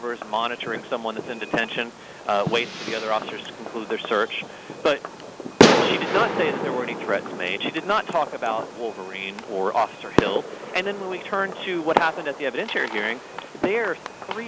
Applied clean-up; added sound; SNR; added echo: none; Fireworks; 1 dB; none.